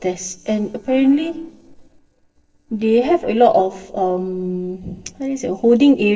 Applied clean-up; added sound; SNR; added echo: neural separator model SepFormer DNS4.